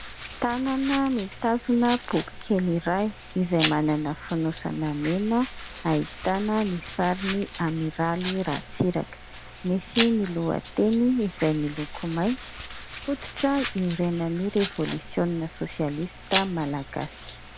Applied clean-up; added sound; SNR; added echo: none; Domestic sounds, home sounds; 11 dB; none.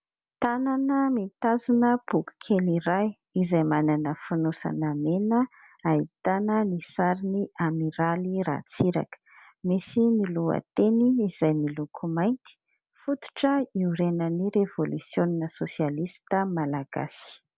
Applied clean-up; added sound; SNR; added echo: none; none; none; none.